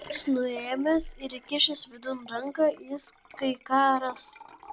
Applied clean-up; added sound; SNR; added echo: none; Liquid; 18 dB; none.